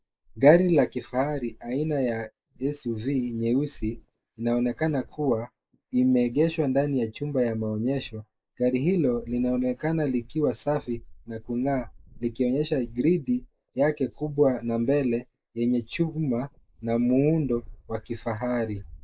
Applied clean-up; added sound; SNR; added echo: neural mask model Resemble Enhance denoiser.